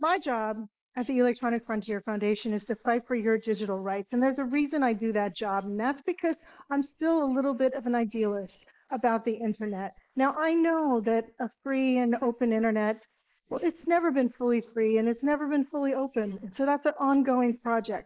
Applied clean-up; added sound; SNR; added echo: neural mask model Resemble Enhance denoiser.